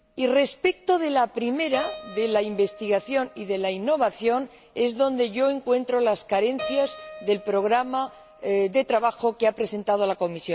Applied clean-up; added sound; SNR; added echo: none; Keyboard (musical); 18 dB; none.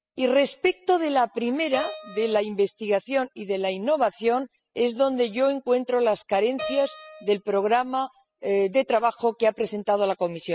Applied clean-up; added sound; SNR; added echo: classical method spectral subtraction.